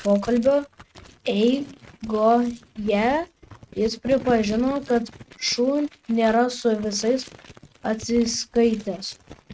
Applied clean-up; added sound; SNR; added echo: neural mask model RNNoise.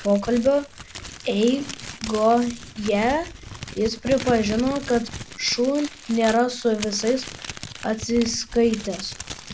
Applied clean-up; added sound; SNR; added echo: none; Crumpling, crinkling; 13 dB; none.